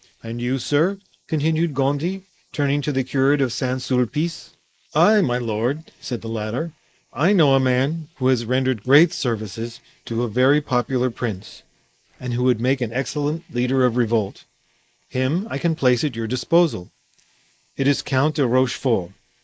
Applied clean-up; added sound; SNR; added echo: neural mask model Resemble Enhance denoiser.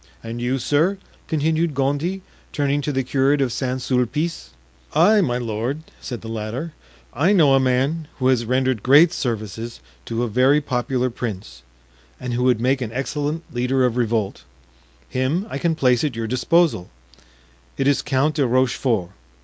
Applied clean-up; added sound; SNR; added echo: none; none; none; none.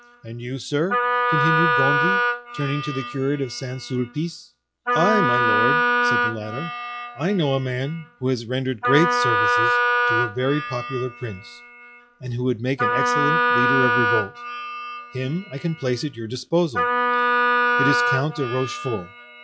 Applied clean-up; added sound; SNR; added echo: classical method log-MMSE.